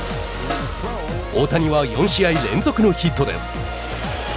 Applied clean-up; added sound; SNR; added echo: none; Snare drum; 15 dB; none.